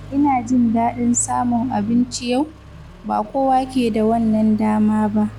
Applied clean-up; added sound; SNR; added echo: none; Accelerating, revving, vroom; 18 dB; none.